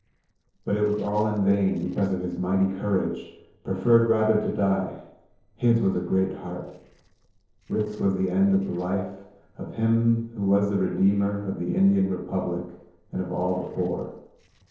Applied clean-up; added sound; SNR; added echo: neural separator model SepFormer DNS4.